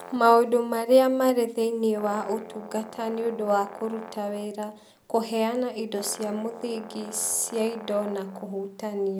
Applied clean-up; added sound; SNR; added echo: none; Brass instrument; 19 dB; none.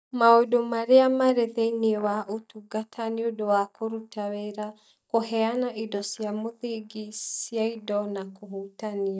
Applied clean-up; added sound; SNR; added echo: neural mask model DeepFilterNet 3.